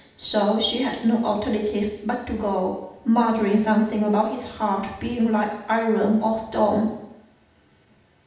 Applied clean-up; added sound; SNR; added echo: none; none; none; reverberation time 0.8 s.